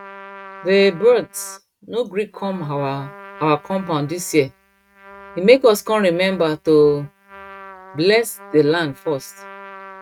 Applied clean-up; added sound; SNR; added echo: neural mask model RNNoise.